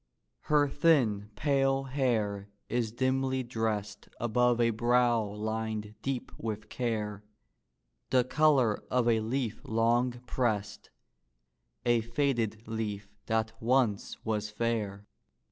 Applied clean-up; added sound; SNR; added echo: none; none; none; none.